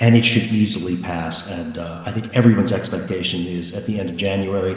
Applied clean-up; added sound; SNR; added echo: none; none; none; reverberation time 2.1 s.